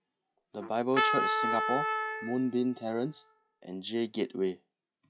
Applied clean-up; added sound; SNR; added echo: classical method log-MMSE.